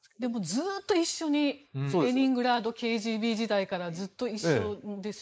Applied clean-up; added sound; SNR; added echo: neural mask model Resemble Enhance denoiser.